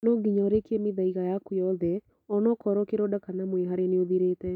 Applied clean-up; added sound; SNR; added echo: none; none; none; none.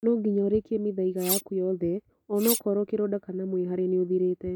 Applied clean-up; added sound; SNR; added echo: none; Cutlery, silverware; 6 dB; none.